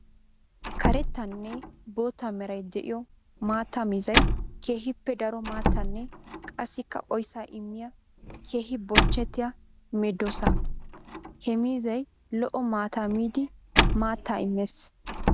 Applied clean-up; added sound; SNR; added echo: none; Slam; -1 dB; none.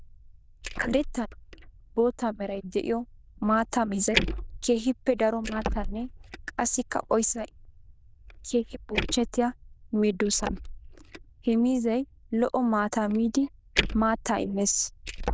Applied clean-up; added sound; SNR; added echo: neural diffusion model UNIVERSE++.